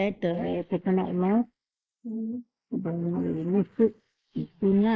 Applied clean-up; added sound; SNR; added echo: neural mask model Resemble Enhance denoiser.